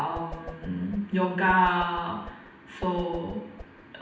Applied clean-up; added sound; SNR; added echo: none; Whoosh, swoosh, swish; 15 dB; reverberation time 0.9 s.